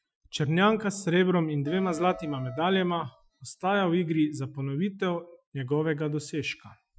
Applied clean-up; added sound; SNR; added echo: classical method Wiener filter.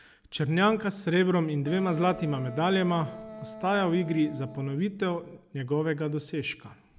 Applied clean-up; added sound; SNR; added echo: none; Wind instrument, woodwind instrument; 15 dB; none.